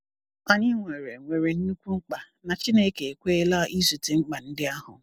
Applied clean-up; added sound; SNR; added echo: none; none; none; none.